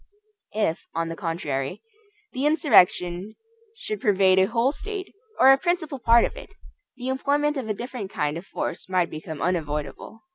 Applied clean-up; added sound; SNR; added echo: none; none; none; none.